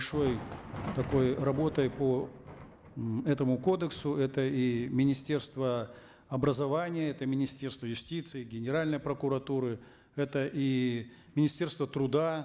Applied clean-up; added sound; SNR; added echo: none; Thunder; 16 dB; none.